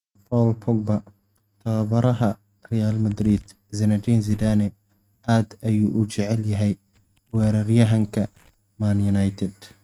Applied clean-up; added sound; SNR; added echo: neural mask model RNNoise.